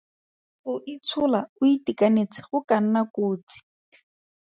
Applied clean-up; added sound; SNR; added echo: none; none; none; none.